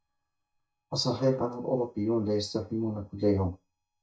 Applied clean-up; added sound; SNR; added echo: neural mask model DeepFilterNet 3.